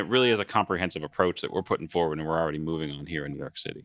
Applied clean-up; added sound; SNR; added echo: neural mask model DeepFilterNet 3.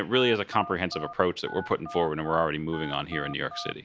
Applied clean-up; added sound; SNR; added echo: none; Telephone; 13 dB; none.